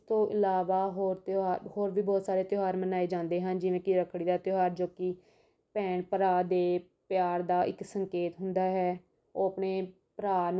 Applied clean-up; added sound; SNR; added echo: none; none; none; none.